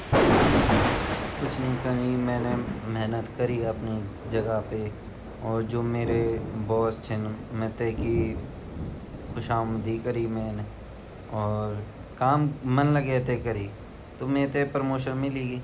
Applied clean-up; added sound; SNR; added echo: none; Thunder; 3 dB; none.